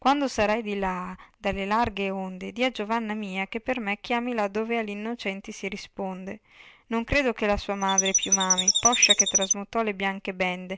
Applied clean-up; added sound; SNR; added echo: none; Chirp, tweet; -4 dB; none.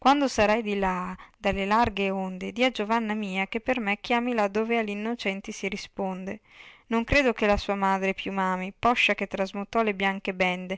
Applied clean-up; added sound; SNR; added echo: none; none; none; none.